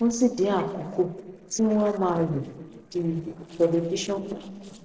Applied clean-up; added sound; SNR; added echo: neural separator model SepFormer DNS4.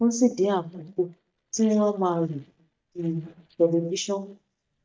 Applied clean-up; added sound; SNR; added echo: neural mask model DeepFilterNet 3.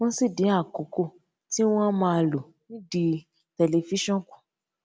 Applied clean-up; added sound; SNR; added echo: none; none; none; none.